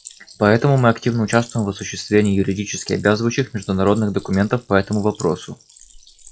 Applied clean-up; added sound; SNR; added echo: classical method log-MMSE.